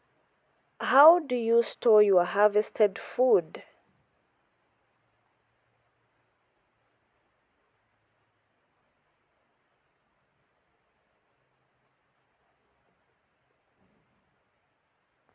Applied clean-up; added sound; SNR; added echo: none; none; none; none.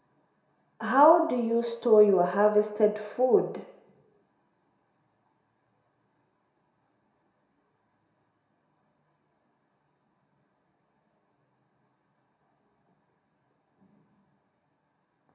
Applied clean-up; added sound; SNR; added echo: none; none; none; reverberation time 0.5 s.